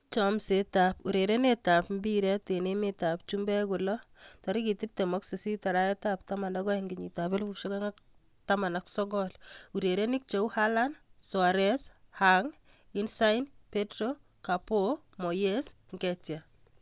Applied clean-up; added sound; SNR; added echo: none; none; none; none.